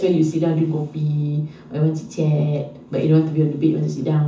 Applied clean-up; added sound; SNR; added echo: none; none; none; reverberation time 0.6 s.